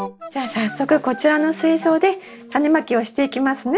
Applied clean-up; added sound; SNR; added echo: none; none; none; none.